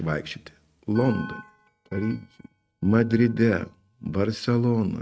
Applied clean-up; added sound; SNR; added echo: neural mask model RNNoise.